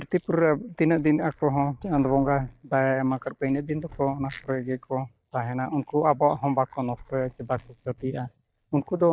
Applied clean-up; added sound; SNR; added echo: neural mask model DeepFilterNet 3.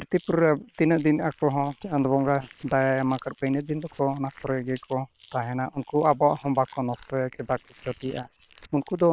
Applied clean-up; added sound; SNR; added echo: neural separator model SepFormer WHAM!.